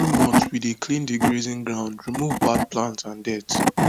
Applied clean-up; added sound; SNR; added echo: none; Wood / Tools; -2 dB; none.